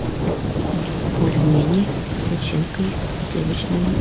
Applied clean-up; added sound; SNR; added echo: none; Thunder; -1 dB; none.